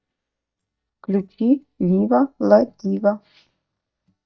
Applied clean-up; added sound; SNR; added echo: neural mask model DeepFilterNet 3.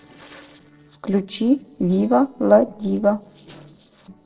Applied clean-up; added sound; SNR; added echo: neural separator model SepFormer DNS4.